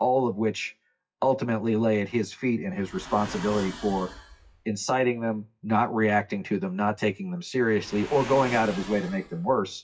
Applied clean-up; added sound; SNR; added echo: classical method WPE with log-MMSE.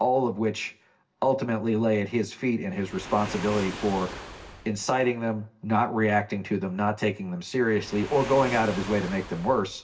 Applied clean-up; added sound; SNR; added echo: none; Waves, surf; 15 dB; reverberation time 0.2 s.